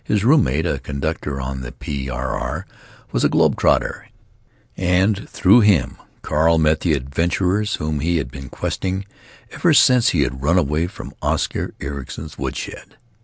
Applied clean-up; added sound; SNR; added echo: none; none; none; none.